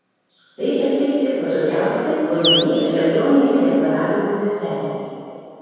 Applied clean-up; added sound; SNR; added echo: none; Animal; 7 dB; reverberation time 2.2 s.